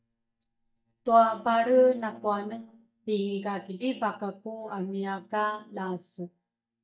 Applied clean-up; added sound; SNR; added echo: neural mask model DeepFilterNet 3.